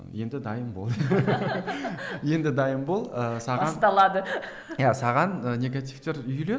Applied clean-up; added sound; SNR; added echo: none; none; none; none.